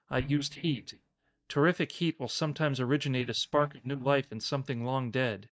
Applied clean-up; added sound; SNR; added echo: neural mask model DeepFilterNet 3.